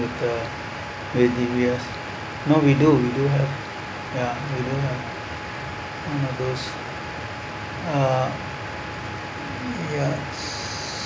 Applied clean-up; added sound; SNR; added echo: none; none; none; none.